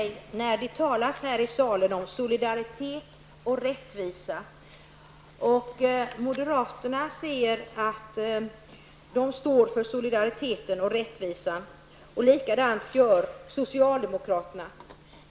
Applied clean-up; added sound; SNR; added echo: none; none; none; none.